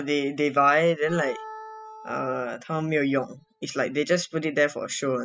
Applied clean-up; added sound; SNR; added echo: classical method spectral subtraction.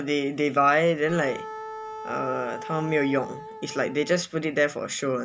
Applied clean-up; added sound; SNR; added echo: none; Wind instrument, woodwind instrument; 13 dB; none.